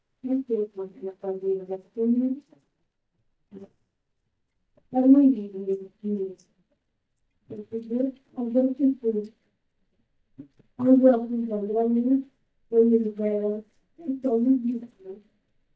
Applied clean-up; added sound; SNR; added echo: neural mask model DeepFilterNet 3.